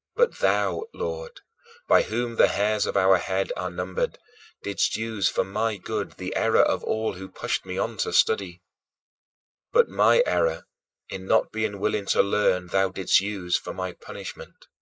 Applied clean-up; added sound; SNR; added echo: neural mask model Resemble Enhance denoiser.